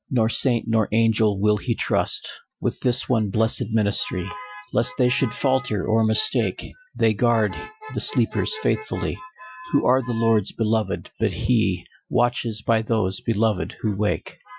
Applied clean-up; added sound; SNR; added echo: classical method Wiener filter.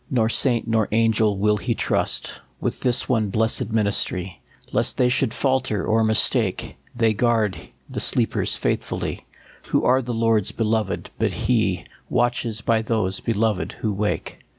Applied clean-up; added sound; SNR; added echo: none; none; none; none.